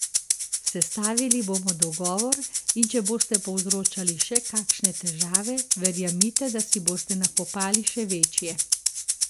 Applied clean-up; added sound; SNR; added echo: none; Rattle (instrument); -4 dB; none.